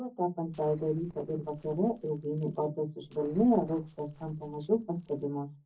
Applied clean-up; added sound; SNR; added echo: neural separator model SepFormer DNS4.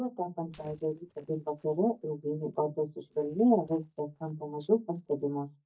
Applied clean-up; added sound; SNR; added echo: neural mask model DeepFilterNet 3.